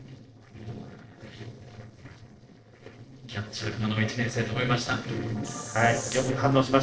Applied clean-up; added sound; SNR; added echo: neural separator model SepFormer DNS4.